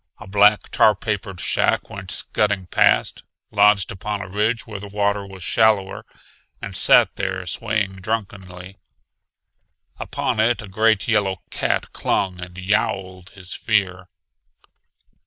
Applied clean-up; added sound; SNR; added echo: neural mask model Resemble Enhance denoiser.